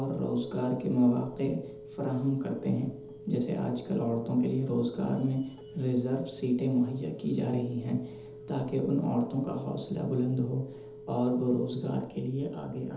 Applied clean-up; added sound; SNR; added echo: none; Telephone; 17 dB; reverberation time 0.8 s.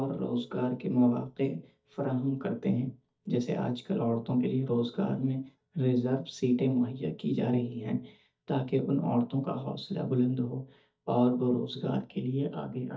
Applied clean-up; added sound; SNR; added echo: neural mask model DeepFilterNet 3.